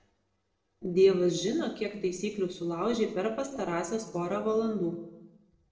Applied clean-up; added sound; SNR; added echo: neural separator model SepFormer DNS4.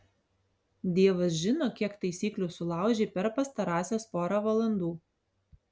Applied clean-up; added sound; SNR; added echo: none; none; none; none.